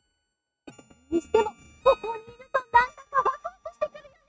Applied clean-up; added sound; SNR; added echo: neural mask model RNNoise.